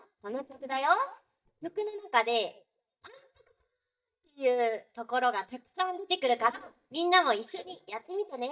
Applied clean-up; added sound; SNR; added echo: neural mask model DeepFilterNet 3.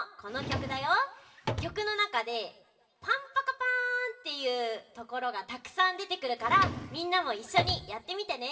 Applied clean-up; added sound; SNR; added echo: none; Drawer open or close; 6 dB; reverberation time 0.8 s.